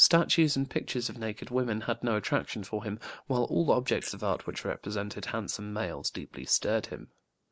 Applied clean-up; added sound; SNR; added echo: neural mask model Resemble Enhance denoiser.